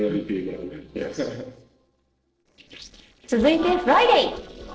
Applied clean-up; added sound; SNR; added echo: neural separator model SepFormer DNS4.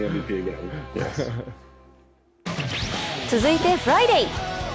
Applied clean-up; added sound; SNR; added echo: none; none; none; none.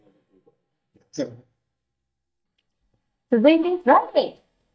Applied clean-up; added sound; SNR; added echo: neural mask model DeepFilterNet 3.